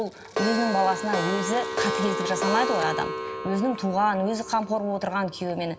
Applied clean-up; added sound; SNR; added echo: none; Clock; 4 dB; reverberation time 0.4 s.